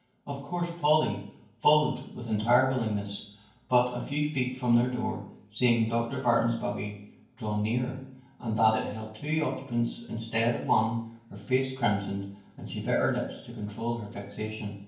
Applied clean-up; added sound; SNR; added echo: none; none; none; reverberation time 0.9 s.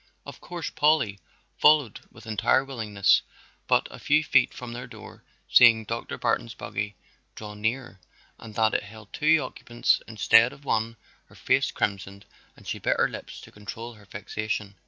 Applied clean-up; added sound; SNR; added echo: none; none; none; none.